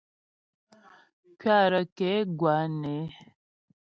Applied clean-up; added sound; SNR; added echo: none; none; none; none.